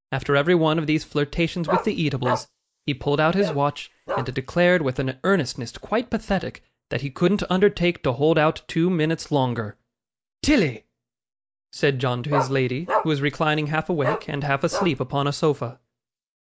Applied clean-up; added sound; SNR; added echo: neural mask model Resemble Enhance denoiser.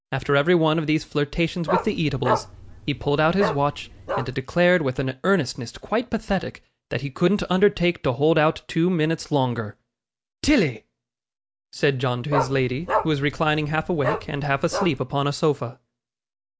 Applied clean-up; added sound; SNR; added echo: none; Bark; 5 dB; none.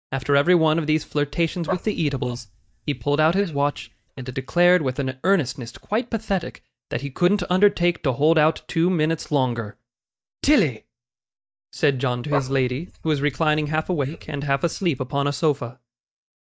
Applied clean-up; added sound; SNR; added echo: neural mask model DeepFilterNet 3.